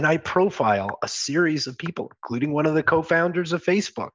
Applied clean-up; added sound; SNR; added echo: none; none; none; none.